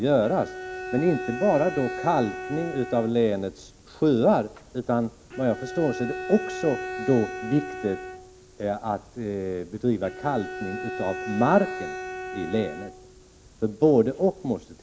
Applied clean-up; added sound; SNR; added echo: none; Bowed string instrument; 10 dB; none.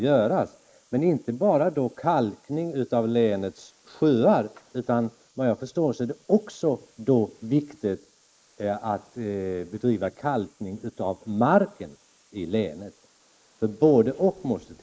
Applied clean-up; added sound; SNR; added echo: neural mask model Resemble Enhance denoiser.